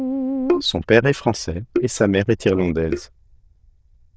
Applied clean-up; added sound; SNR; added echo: neural diffusion model UNIVERSE++.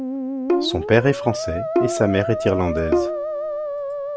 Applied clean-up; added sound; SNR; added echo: none; Musical instrument + Bowed string instrument; 1 dB; none.